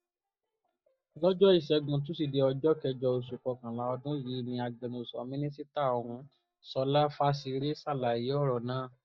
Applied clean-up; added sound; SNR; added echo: neural mask model DeepFilterNet 3.